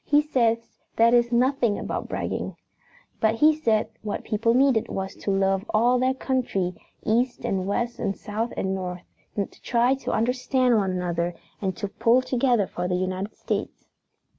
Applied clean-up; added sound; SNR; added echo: none; none; none; none.